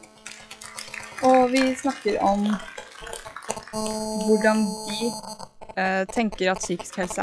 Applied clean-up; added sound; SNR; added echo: classical method log-MMSE.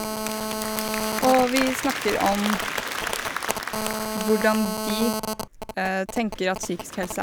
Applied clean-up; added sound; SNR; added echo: none; Telephone + Applause; 2 dB; none.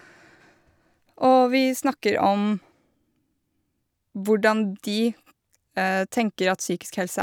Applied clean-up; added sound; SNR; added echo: none; none; none; none.